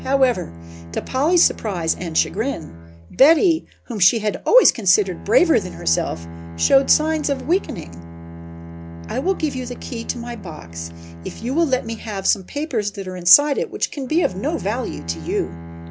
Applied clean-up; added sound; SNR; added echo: none; Bowed string instrument; 14 dB; none.